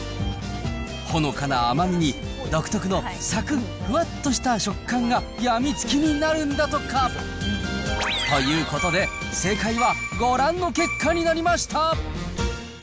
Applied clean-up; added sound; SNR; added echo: none; none; none; none.